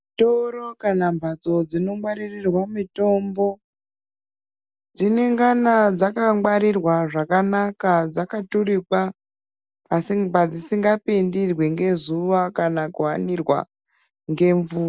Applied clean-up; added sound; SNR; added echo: none; none; none; none.